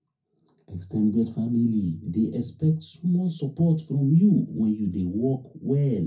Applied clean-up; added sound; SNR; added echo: none; none; none; reverberation time 0.3 s.